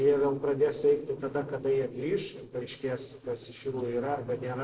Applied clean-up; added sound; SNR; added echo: neural separator model SepFormer DNS4.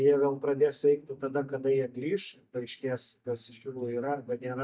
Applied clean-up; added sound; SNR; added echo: neural mask model DeepFilterNet 3.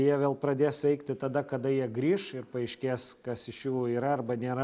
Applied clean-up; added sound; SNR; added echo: none; none; none; none.